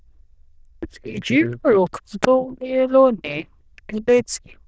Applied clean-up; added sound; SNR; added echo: neural diffusion model UNIVERSE++.